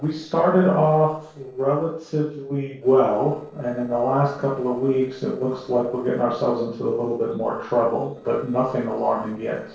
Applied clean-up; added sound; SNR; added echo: neural separator model SepFormer DNS4.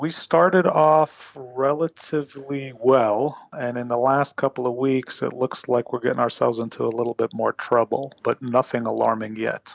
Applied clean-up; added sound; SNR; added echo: none; none; none; none.